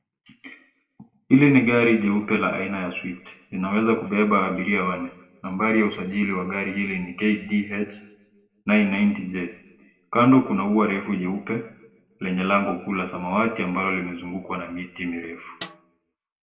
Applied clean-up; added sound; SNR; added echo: none; Snare drum; 17 dB; reverberation time 0.6 s.